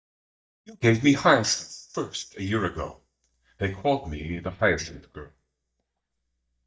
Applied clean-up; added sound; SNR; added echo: neural mask model DeepFilterNet 3.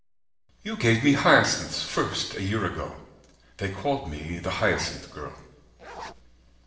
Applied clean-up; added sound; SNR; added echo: neural separator model SepFormer DNS4.